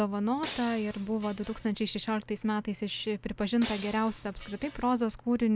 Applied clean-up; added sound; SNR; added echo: none; Shatter; 15 dB; none.